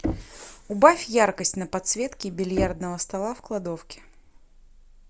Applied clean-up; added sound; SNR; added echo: none; Knock; 12 dB; none.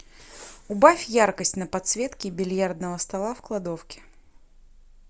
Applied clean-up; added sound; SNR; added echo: none; none; none; none.